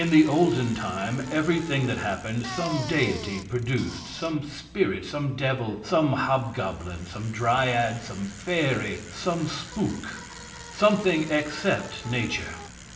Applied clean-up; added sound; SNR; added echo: none; Bicycle; 15 dB; reverberation time 1.3 s.